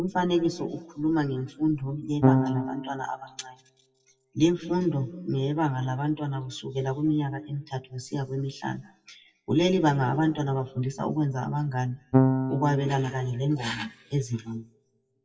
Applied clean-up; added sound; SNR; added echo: classical method WPE with log-MMSE.